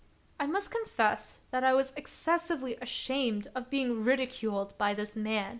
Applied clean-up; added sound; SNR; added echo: none; none; none; none.